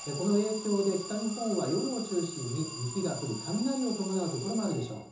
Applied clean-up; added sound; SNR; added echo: none; Alarm; 10 dB; reverberation time 0.6 s.